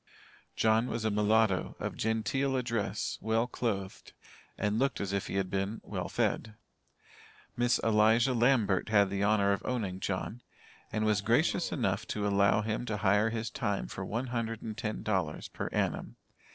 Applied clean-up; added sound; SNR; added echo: neural separator model SepFormer DNS4.